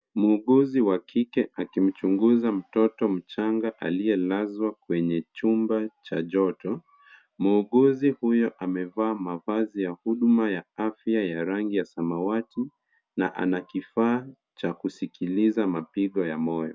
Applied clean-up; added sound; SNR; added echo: none; none; none; none.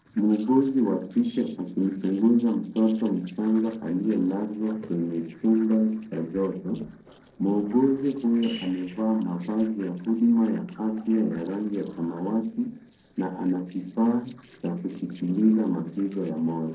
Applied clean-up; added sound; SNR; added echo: neural separator model SepFormer DNS4.